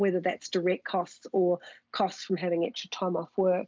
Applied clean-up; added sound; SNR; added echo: none; none; none; none.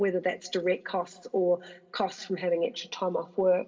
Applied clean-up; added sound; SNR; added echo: none; none; none; reverberation time 0.3 s.